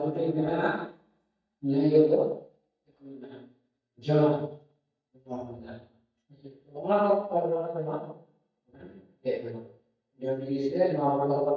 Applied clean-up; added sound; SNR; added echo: neural mask model DeepFilterNet 3.